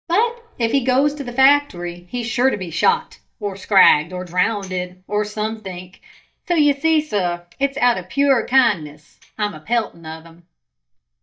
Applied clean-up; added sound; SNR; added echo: neural mask model DeepFilterNet 3.